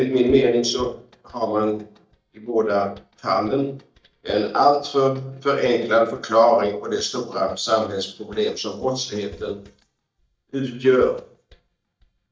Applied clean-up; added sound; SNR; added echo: neural mask model DeepFilterNet 3.